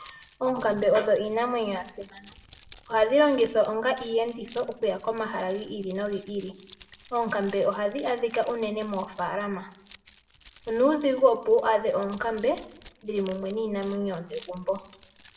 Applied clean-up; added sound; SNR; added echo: none; Keys jangling; 18 dB; reverberation time 0.6 s.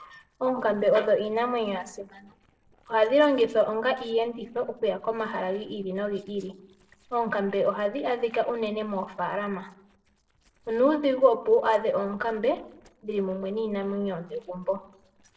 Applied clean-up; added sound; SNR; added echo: neural separator model SepFormer DNS4.